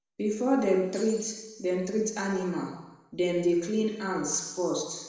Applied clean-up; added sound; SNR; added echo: none; Shatter; 19 dB; reverberation time 1.0 s.